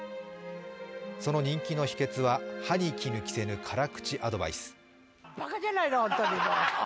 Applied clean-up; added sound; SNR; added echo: none; none; none; none.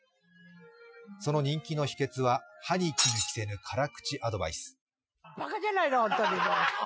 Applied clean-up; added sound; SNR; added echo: classical method Wiener filter.